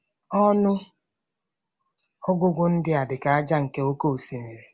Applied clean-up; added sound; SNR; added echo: none; none; none; none.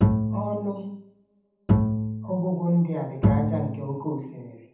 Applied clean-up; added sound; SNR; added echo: none; Bowed string instrument; -3 dB; reverberation time 0.8 s.